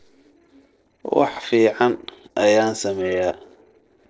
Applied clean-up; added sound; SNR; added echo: neural separator model SepFormer DNS4.